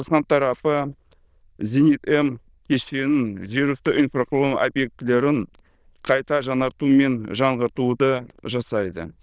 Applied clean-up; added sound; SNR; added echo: neural diffusion model UNIVERSE++.